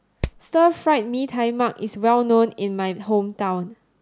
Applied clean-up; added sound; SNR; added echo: none; Hammer; 7 dB; none.